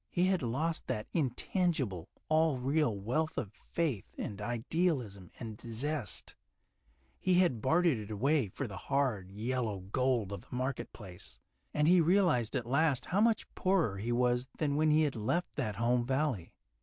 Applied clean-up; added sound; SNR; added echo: none; none; none; none.